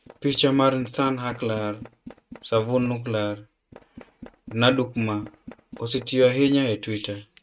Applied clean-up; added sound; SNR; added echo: neural mask model RNNoise.